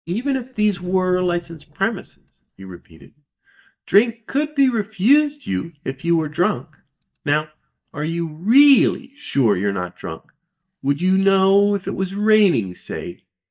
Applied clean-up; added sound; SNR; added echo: neural mask model DeepFilterNet 3.